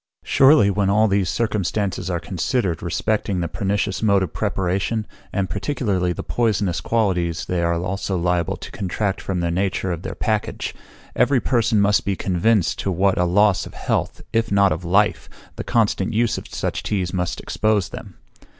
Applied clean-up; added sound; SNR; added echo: none; none; none; none.